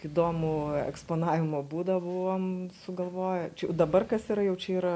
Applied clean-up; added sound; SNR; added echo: none; none; none; none.